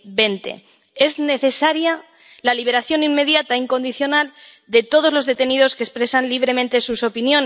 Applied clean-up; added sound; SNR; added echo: none; none; none; none.